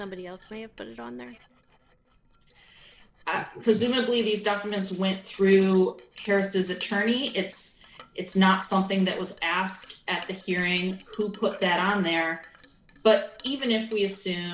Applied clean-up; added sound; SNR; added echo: neural separator model SepFormer DNS4.